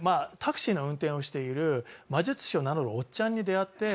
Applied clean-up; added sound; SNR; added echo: none; none; none; none.